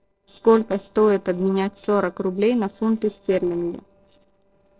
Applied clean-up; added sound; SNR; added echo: neural separator model SepFormer DNS4.